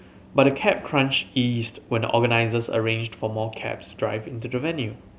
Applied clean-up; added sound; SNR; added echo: none; none; none; none.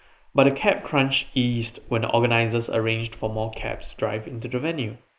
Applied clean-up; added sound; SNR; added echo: neural mask model Resemble Enhance denoiser.